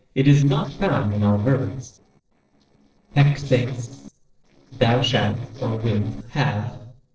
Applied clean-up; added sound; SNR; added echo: neural separator model SepFormer DNS4.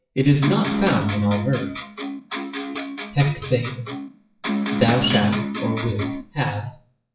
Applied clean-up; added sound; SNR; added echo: classical method WPE with log-MMSE.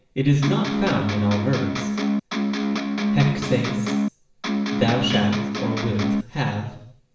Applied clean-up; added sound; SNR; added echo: none; Electric guitar; -1 dB; reverberation time 0.7 s.